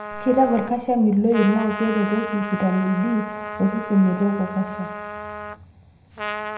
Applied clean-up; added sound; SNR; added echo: none; Trumpet; 10 dB; reverberation time 0.8 s.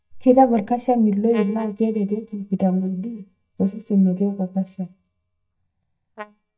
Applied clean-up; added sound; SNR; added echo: neural mask model DeepFilterNet 3.